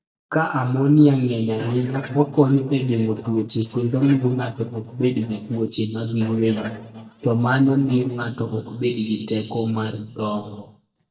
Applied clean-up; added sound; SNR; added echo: neural mask model DeepFilterNet 3.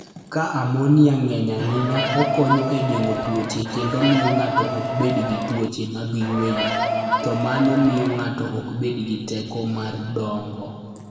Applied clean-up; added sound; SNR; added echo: none; Crowd; 3 dB; reverberation time 2.2 s.